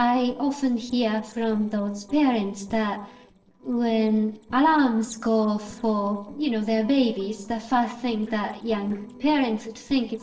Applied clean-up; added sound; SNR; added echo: neural separator model SepFormer DNS4.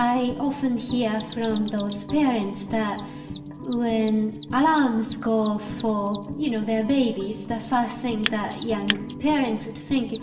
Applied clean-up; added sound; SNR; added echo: none; Mechanisms; 14 dB; reverberation time 1.0 s.